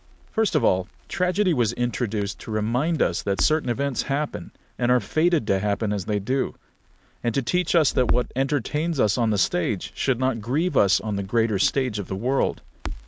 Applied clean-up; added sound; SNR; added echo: none; Crackle; 11 dB; none.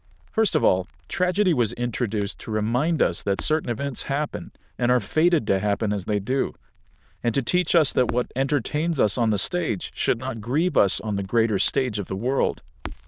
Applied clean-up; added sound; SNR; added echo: neural diffusion model UNIVERSE++.